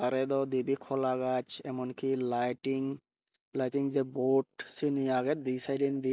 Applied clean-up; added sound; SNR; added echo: none; none; none; none.